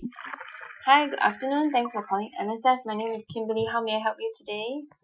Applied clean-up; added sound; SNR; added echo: classical method Wiener filter.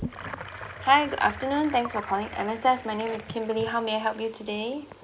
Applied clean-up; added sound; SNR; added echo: none; Sink (filling or washing) / Gurgling; 13 dB; none.